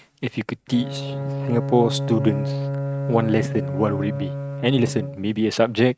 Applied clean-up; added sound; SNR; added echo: neural mask model RNNoise.